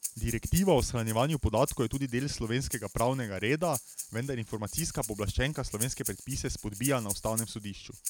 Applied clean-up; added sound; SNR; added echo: none; Breathing; 11 dB; none.